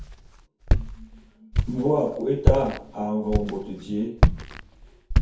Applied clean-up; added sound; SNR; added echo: none; Walk, footsteps; -3 dB; reverberation time 0.6 s.